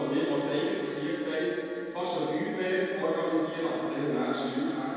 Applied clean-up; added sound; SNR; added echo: none; Trumpet; 19 dB; reverberation time 2.1 s.